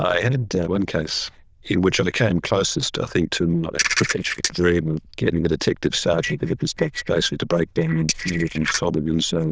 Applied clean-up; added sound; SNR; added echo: neural diffusion model UNIVERSE++.